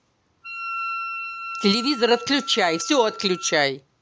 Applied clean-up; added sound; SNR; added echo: none; Wind instrument, woodwind instrument; 10 dB; none.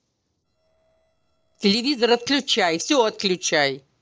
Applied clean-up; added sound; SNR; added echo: neural separator model SepFormer DNS4.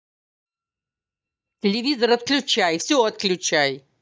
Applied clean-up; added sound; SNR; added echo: neural mask model DeepFilterNet 3.